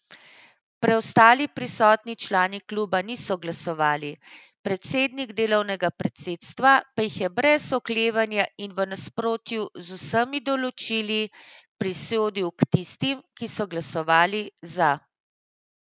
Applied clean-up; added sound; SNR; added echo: none; none; none; none.